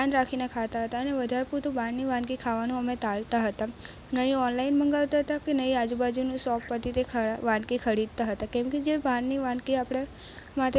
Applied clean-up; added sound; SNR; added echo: none; none; none; none.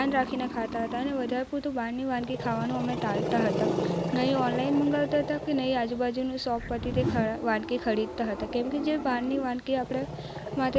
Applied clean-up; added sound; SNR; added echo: none; Growling + Whoosh, swoosh, swish; 5 dB; none.